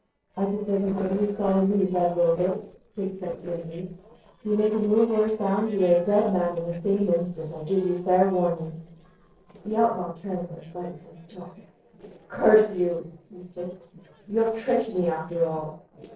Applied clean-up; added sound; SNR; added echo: neural separator model SepFormer DNS4.